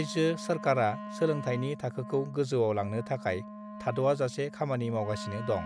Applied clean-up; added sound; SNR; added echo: none; Wind instrument, woodwind instrument; 12 dB; none.